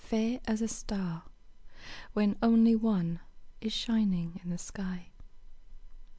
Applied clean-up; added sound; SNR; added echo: none; none; none; none.